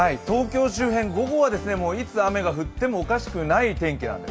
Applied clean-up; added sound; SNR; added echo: none; none; none; none.